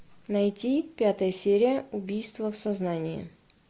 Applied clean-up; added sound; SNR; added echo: none; none; none; none.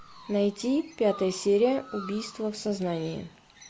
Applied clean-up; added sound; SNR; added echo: none; Chirp, tweet; 20 dB; none.